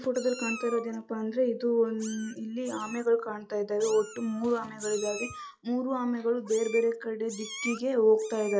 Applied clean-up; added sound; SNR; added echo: classical method log-MMSE.